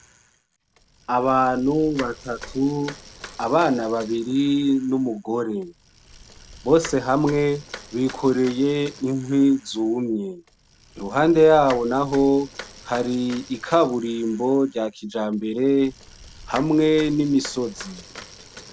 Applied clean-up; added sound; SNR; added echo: none; Bicycle; 20 dB; none.